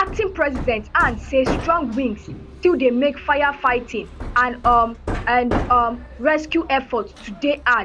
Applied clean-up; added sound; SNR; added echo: none; Hammer; 10 dB; none.